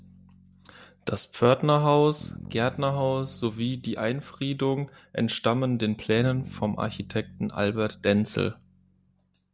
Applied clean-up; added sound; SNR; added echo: none; Bass guitar; 20 dB; none.